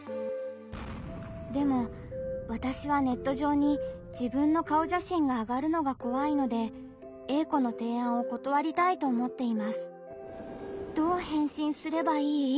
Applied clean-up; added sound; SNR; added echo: none; none; none; none.